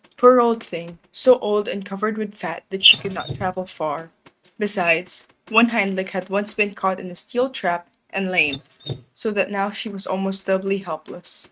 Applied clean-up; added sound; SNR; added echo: neural mask model RNNoise.